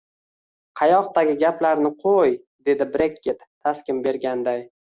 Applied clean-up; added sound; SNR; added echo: none; none; none; none.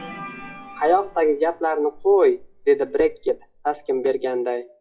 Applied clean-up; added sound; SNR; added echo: classical method WPE with log-MMSE.